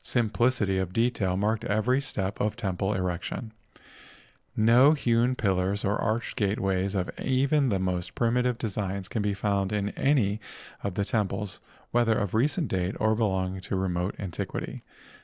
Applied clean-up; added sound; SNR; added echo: neural separator model SepFormer DNS4.